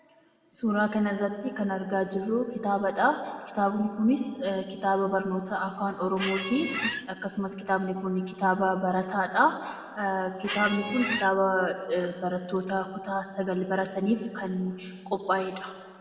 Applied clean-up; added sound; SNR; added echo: none; Squeak; 4 dB; reverberation time 1.7 s.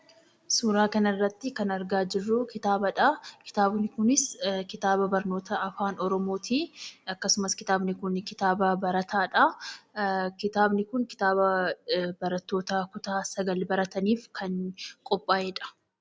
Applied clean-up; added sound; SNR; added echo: none; none; none; none.